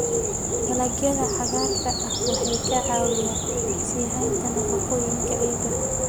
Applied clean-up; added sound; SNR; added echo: none; Bird; 0 dB; none.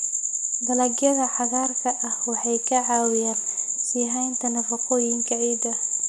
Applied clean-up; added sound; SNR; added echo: none; none; none; none.